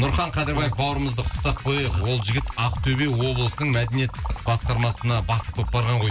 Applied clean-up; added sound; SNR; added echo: none; Liquid; 17 dB; none.